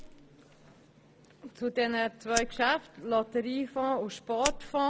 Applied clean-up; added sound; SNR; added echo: none; Fire; 11 dB; none.